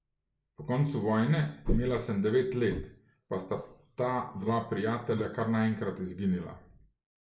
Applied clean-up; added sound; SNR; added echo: neural mask model Resemble Enhance denoiser.